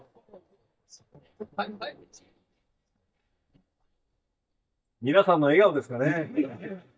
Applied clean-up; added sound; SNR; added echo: neural mask model DeepFilterNet 3.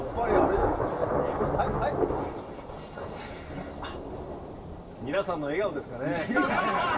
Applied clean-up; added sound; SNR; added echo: none; Thunder / Rain; 0 dB; reverberation time 0.2 s.